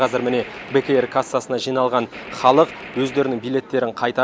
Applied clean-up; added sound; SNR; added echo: none; Gunshot, gunfire; 18 dB; none.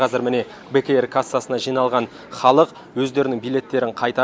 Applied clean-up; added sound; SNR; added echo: none; none; none; none.